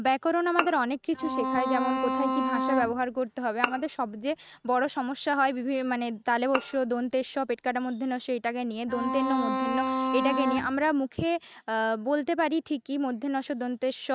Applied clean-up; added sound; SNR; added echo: neural mask model RNNoise.